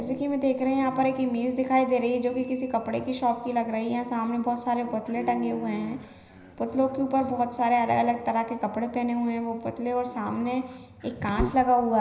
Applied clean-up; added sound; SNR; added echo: none; Dog; 16 dB; reverberation time 0.9 s.